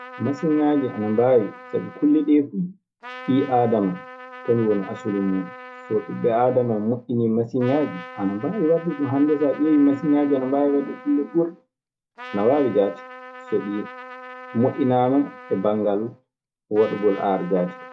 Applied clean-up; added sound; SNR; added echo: none; Trumpet; 18 dB; none.